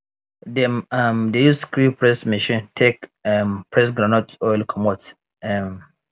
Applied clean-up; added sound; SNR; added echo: none; none; none; none.